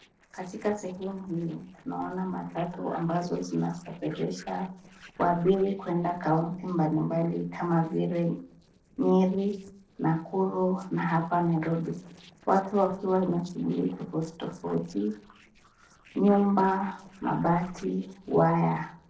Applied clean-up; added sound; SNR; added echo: neural separator model SepFormer DNS4.